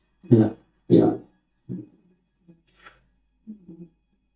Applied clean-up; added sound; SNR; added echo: neural mask model DeepFilterNet 3.